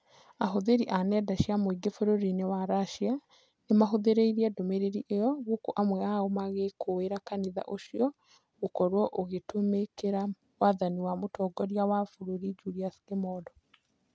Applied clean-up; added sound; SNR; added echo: none; none; none; none.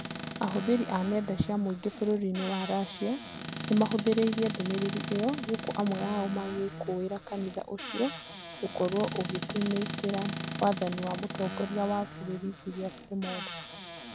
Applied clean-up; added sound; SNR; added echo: none; Squeak / Cupboard open or close; 4 dB; none.